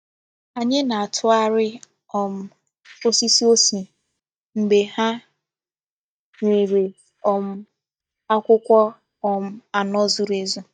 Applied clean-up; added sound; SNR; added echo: neural mask model DeepFilterNet 3.